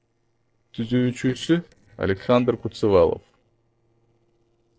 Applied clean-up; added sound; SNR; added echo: neural separator model SepFormer DNS4.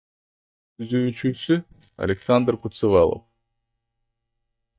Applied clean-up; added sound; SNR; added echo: neural mask model DeepFilterNet 3.